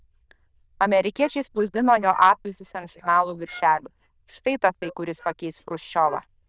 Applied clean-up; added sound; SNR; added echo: neural diffusion model UNIVERSE++.